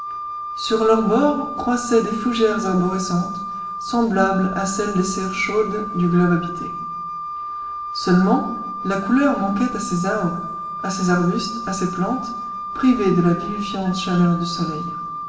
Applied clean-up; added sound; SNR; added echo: none; Wind instrument, woodwind instrument; 8 dB; reverberation time 1.0 s.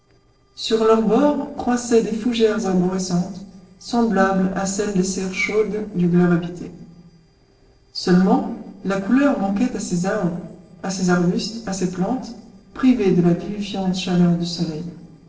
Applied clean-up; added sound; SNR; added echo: neural separator model SepFormer DNS4.